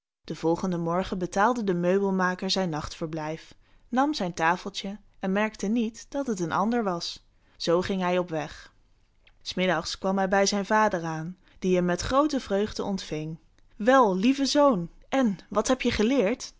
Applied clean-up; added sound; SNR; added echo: none; none; none; none.